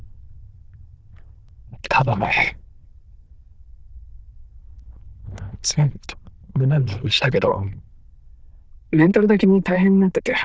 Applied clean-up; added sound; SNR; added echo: neural diffusion model UNIVERSE++.